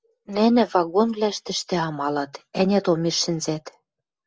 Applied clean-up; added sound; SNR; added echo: none; none; none; none.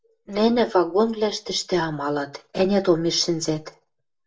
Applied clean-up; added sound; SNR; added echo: none; none; none; reverberation time 0.2 s.